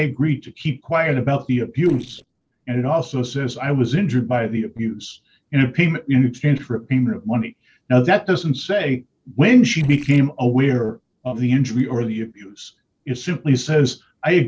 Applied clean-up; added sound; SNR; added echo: neural separator model SepFormer DNS4.